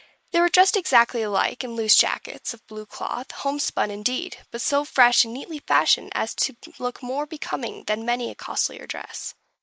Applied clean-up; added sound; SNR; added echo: neural mask model Resemble Enhance denoiser.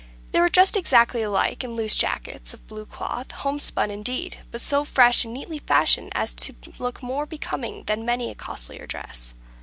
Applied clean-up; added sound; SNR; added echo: none; none; none; none.